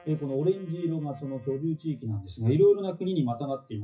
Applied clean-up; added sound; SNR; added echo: classical method WPE with log-MMSE.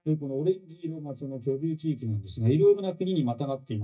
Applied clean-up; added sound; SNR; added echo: neural mask model DeepFilterNet 3.